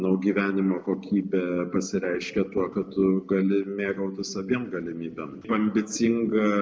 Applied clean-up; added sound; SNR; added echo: none; none; none; none.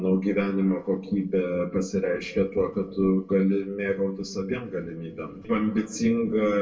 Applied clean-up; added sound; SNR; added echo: none; none; none; reverberation time 0.2 s.